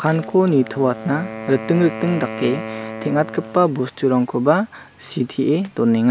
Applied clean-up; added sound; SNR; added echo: none; Wind instrument, woodwind instrument; 14 dB; none.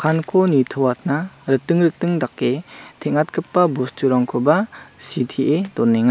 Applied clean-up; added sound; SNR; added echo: none; none; none; none.